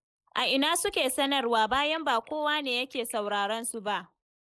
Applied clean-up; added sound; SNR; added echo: neural mask model Resemble Enhance denoiser.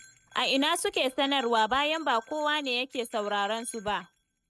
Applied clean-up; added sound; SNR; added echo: neural mask model RNNoise.